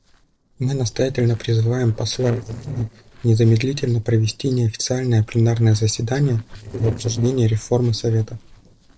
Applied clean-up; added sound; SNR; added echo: neural separator model SepFormer DNS4.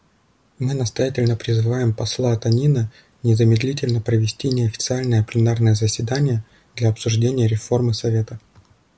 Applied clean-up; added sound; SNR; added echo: none; none; none; none.